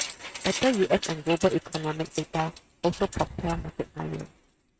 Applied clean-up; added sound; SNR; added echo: neural mask model RNNoise.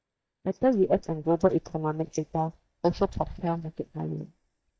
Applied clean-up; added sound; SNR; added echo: neural mask model DeepFilterNet 3.